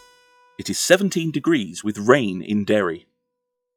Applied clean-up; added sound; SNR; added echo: classical method log-MMSE.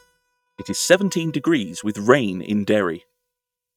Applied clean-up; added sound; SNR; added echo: neural mask model RNNoise.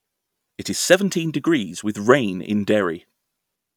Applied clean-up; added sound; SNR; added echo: none; none; none; none.